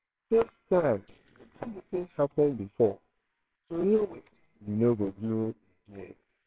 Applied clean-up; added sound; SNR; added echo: neural separator model SepFormer WHAMR!.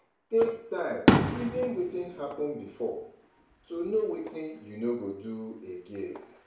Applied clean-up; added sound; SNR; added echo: none; Fireworks; 0 dB; reverberation time 0.6 s.